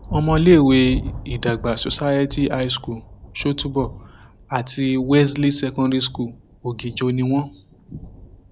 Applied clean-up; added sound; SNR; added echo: none; Thunder; 14 dB; none.